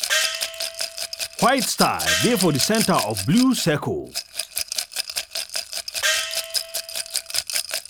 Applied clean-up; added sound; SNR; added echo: none; Rattle / Glass + Gong; 2 dB; none.